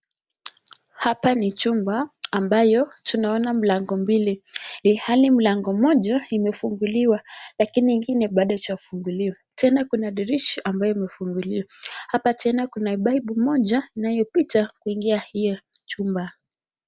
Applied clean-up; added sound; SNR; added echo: none; none; none; none.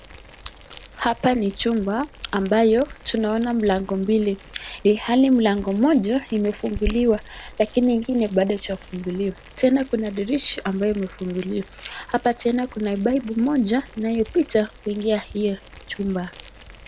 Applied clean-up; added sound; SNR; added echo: none; Boiling; 18 dB; none.